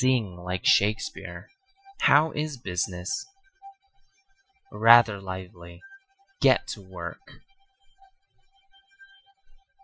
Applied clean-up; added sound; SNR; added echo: classical method Wiener filter.